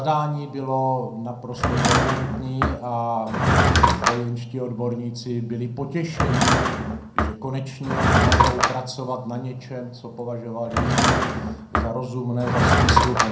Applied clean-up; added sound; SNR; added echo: none; Drawer open or close / Wood; -4 dB; reverberation time 0.5 s.